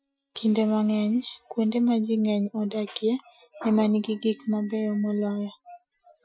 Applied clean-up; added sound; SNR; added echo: classical method Wiener filter.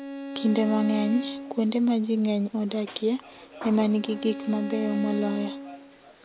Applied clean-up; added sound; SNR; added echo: none; Bowed string instrument; 10 dB; none.